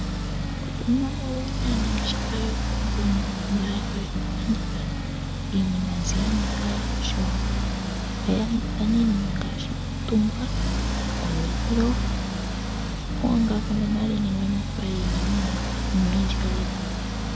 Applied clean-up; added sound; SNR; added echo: none; Accelerating, revving, vroom; -2 dB; none.